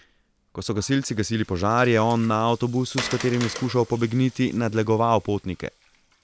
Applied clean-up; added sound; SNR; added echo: none; Water; 17 dB; none.